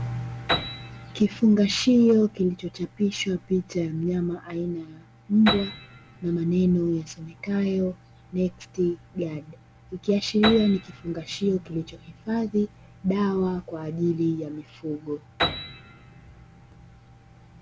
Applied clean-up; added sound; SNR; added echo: none; Piano; 12 dB; none.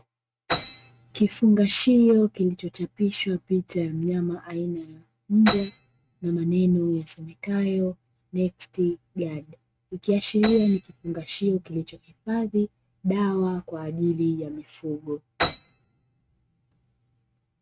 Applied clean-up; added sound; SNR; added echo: neural mask model RNNoise.